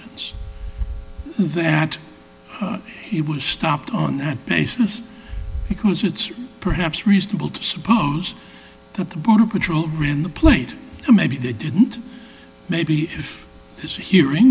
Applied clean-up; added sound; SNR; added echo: none; none; none; none.